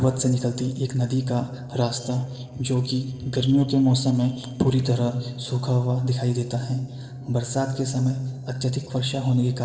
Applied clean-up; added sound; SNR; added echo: neural separator model SepFormer DNS4.